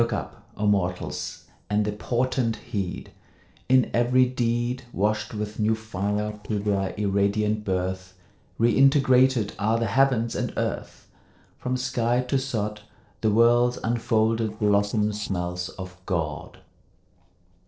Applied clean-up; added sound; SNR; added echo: neural separator model SepFormer DNS4.